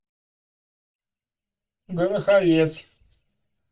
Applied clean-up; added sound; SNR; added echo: neural mask model DeepFilterNet 3.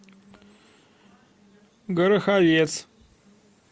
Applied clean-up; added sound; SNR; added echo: none; none; none; none.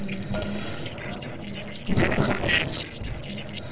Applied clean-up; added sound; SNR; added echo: neural separator model SepFormer DNS4.